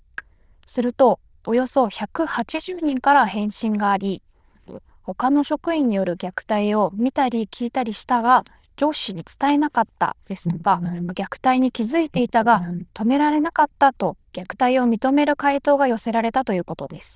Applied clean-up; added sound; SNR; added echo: neural diffusion model UNIVERSE++.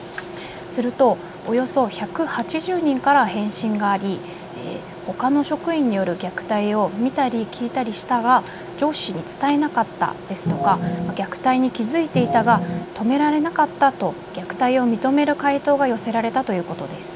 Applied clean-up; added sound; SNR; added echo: none; Organ; 2 dB; none.